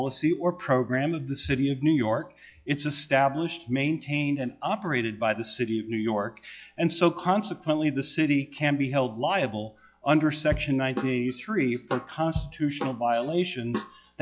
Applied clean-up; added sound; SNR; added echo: classical method log-MMSE.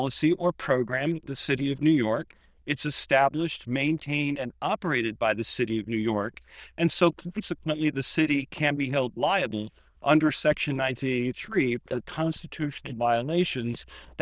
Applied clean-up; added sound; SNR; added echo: neural diffusion model UNIVERSE++.